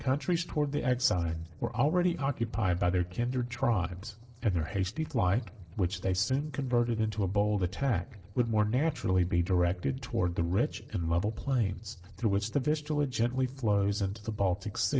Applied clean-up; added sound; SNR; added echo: neural separator model SepFormer DNS4.